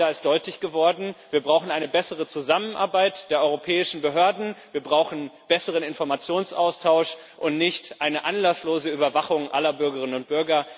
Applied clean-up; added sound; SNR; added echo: none; none; none; none.